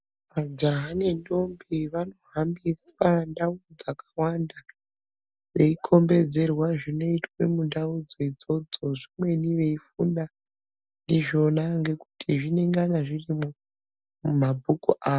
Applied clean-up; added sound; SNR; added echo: none; none; none; none.